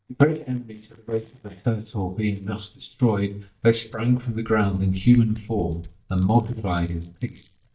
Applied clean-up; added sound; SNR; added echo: neural mask model DeepFilterNet 3.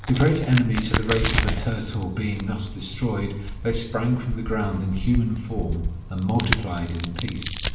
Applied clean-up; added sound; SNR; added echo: none; Crack; 4 dB; reverberation time 0.8 s.